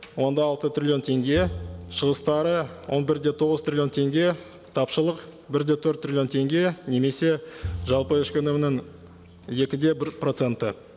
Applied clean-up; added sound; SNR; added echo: none; Bowed string instrument; 17 dB; none.